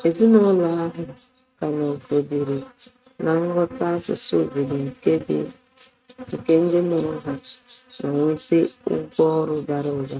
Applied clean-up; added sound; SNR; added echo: neural mask model RNNoise.